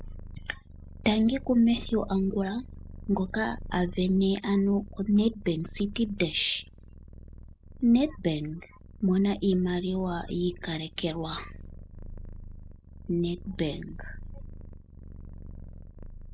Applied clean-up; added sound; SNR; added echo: none; Purr; 13 dB; none.